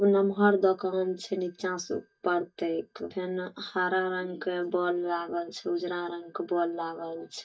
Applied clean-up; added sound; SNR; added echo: neural mask model DeepFilterNet 3.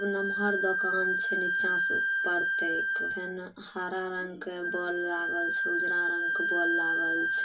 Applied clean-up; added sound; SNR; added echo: none; Wind instrument, woodwind instrument; -5 dB; reverberation time 0.1 s.